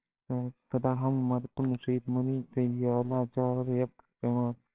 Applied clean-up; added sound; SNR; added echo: neural separator model SepFormer WHAMR!.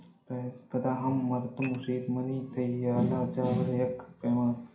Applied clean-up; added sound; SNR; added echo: none; Dishes, pots, and pans / Glass; 14 dB; reverberation time 0.4 s.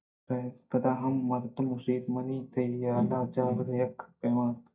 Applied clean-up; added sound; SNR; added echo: neural mask model DeepFilterNet 3.